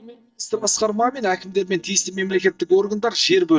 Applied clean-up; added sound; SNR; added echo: neural mask model DeepFilterNet 3.